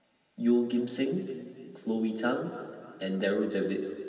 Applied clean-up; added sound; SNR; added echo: none; none; none; reverberation time 2.4 s.